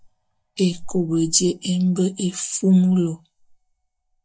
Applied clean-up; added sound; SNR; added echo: neural mask model DeepFilterNet 3.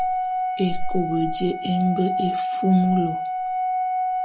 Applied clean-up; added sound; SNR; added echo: none; Organ; 0 dB; none.